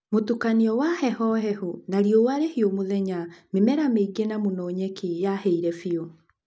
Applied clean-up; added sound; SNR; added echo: none; none; none; none.